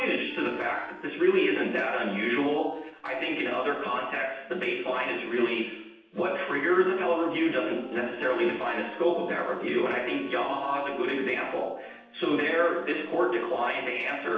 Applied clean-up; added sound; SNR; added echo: neural separator model SepFormer DNS4.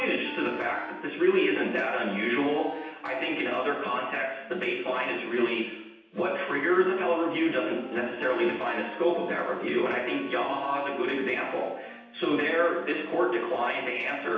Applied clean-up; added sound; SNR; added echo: none; Wind instrument, woodwind instrument; 18 dB; reverberation time 0.9 s.